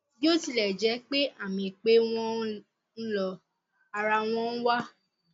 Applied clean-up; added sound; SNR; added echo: none; none; none; none.